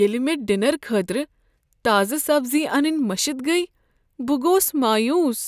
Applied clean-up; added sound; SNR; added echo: none; none; none; none.